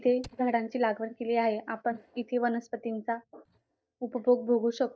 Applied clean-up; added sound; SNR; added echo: neural mask model DeepFilterNet 3.